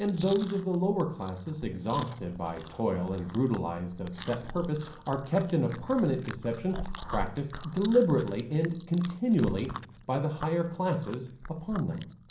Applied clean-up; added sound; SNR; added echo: none; Chewing, mastication; 14 dB; reverberation time 0.6 s.